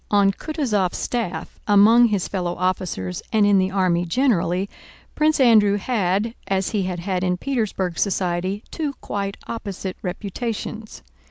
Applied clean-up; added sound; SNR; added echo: none; none; none; none.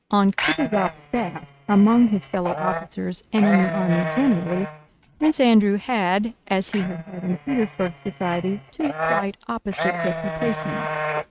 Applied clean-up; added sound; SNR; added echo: neural mask model RNNoise.